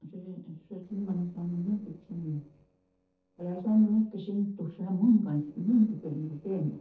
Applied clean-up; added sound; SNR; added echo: neural separator model SepFormer DNS4.